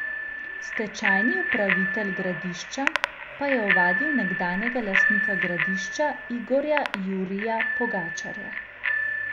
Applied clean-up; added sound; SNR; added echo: none; Bicycle bell; -2 dB; none.